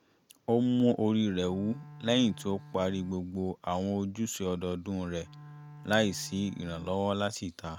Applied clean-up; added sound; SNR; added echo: none; Bowed string instrument; 18 dB; none.